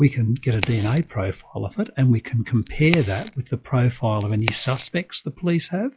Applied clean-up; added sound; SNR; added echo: classical method log-MMSE.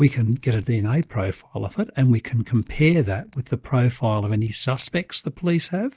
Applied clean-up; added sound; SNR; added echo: neural mask model DeepFilterNet 3.